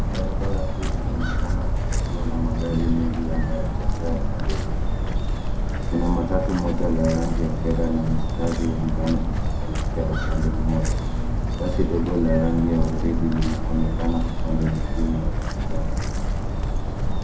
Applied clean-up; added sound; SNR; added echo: none; Walk, footsteps; -4 dB; reverberation time 0.4 s.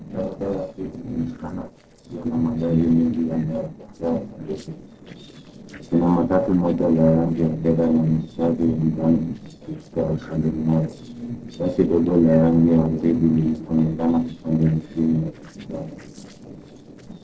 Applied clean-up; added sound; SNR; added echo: neural separator model SepFormer DNS4.